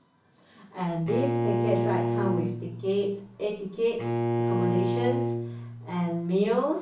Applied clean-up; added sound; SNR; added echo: none; Bowed string instrument; -1 dB; reverberation time 0.6 s.